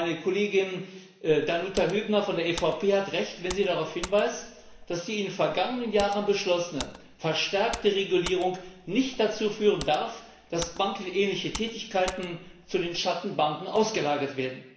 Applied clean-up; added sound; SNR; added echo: none; Computer keyboard; 16 dB; reverberation time 0.8 s.